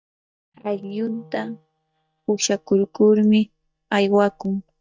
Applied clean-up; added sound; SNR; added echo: neural mask model DeepFilterNet 3.